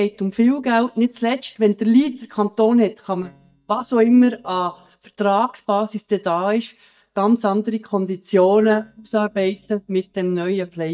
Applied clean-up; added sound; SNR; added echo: neural mask model DeepFilterNet 3.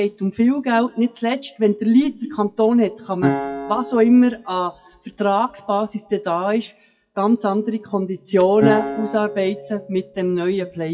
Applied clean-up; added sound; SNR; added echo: classical method WPE with log-MMSE.